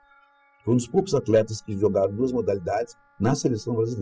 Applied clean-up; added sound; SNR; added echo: classical method spectral subtraction.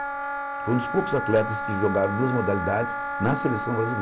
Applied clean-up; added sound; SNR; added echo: none; Wind instrument, woodwind instrument; 4 dB; none.